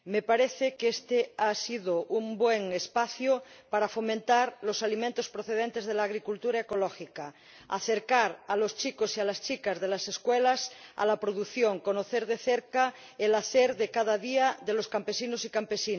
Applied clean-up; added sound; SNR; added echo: none; none; none; none.